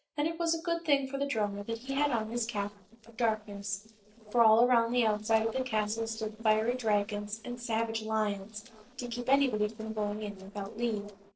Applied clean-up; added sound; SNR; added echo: neural separator model SepFormer DNS4.